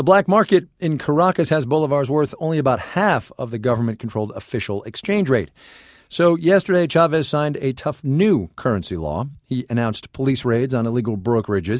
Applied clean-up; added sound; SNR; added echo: none; none; none; none.